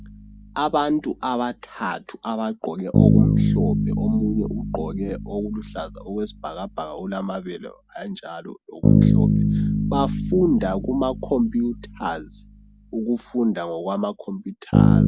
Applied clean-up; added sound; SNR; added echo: none; Bass guitar; -3 dB; none.